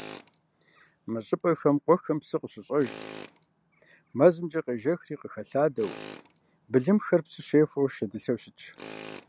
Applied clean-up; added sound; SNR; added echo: none; Tools; 19 dB; none.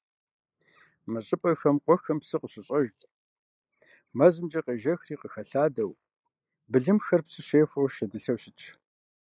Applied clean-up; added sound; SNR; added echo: neural mask model Resemble Enhance denoiser.